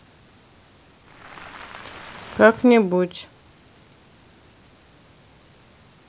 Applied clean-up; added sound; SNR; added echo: none; Waves, surf; 17 dB; none.